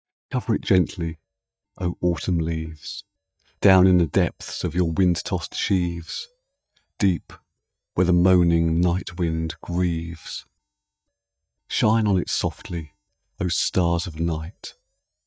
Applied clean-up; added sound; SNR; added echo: neural mask model DeepFilterNet 3.